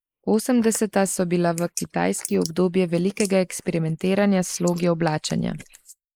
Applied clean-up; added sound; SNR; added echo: neural mask model Resemble Enhance denoiser.